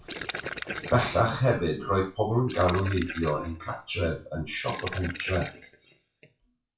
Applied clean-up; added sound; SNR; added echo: classical method WPE with log-MMSE.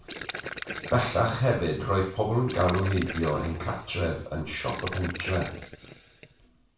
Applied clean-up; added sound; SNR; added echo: none; Gurgling; 12 dB; reverberation time 0.4 s.